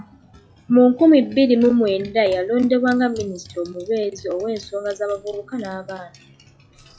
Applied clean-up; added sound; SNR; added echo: classical method log-MMSE.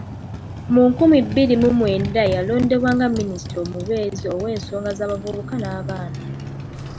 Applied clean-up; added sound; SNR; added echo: none; Motorcycle; 9 dB; none.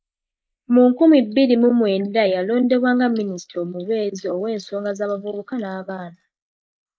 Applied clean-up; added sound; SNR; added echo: neural mask model Resemble Enhance denoiser.